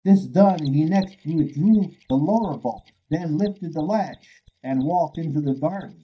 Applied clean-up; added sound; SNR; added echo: neural mask model DeepFilterNet 3.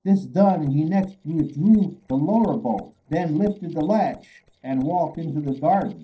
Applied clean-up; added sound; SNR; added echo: neural separator model SepFormer DNS4.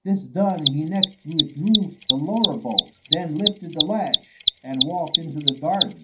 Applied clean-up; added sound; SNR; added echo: none; Mechanisms; -1 dB; reverberation time 0.3 s.